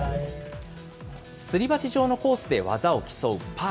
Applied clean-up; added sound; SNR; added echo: none; none; none; none.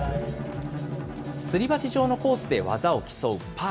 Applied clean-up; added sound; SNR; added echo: none; Bowed string instrument; 9 dB; none.